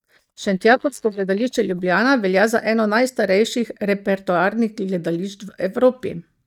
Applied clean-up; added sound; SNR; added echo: neural mask model DeepFilterNet 3.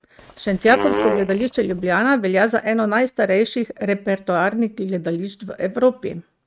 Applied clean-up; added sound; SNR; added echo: neural mask model RNNoise.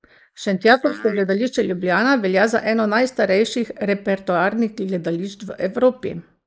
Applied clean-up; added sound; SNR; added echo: neural mask model Resemble Enhance denoiser.